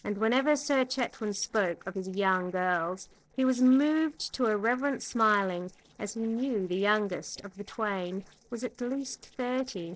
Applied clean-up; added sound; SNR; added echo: neural separator model SepFormer DNS4.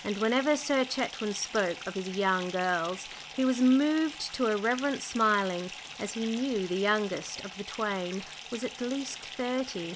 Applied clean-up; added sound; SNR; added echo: none; Fill (with liquid) / Bathtub (filling or washing); 13 dB; none.